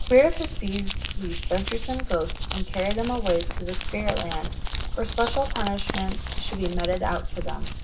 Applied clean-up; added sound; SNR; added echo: none; Crumpling, crinkling; 1 dB; reverberation time 0.4 s.